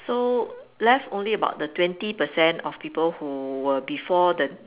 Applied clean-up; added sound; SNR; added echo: none; none; none; none.